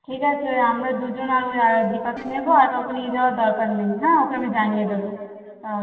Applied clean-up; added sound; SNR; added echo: neural separator model SepFormer DNS4.